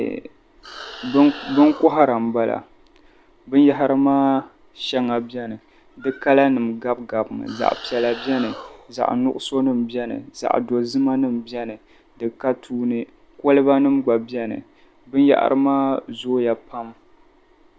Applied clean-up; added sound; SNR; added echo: none; Animal; 16 dB; none.